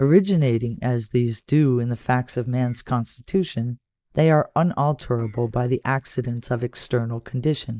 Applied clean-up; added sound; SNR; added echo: neural mask model Resemble Enhance denoiser.